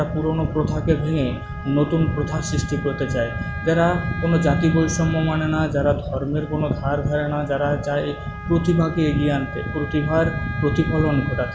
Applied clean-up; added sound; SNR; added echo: none; Wind instrument, woodwind instrument; 15 dB; none.